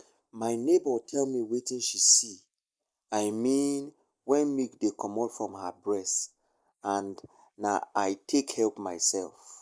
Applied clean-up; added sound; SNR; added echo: neural mask model Resemble Enhance denoiser.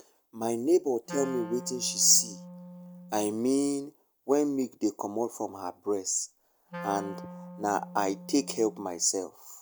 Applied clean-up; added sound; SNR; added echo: none; Wind instrument, woodwind instrument; 14 dB; none.